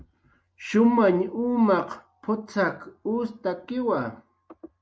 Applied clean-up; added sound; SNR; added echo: none; none; none; none.